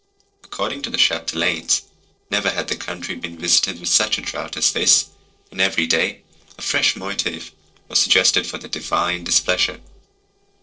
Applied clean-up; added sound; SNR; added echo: neural separator model SepFormer DNS4.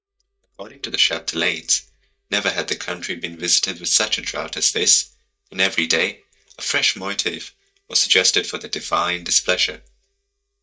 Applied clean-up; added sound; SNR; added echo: neural mask model DeepFilterNet 3.